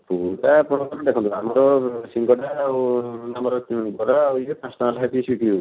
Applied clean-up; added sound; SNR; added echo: none; none; none; none.